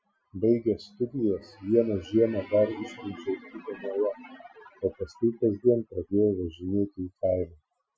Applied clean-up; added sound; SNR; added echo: classical method Wiener filter.